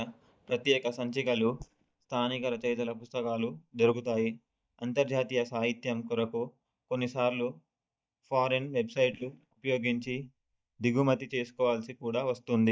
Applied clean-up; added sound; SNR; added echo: neural mask model DeepFilterNet 3.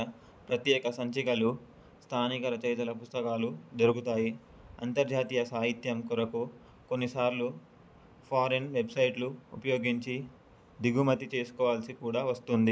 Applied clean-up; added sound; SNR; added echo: none; none; none; none.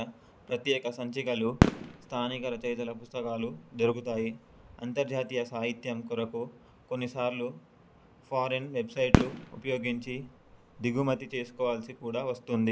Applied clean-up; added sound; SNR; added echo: none; Fireworks; 0 dB; none.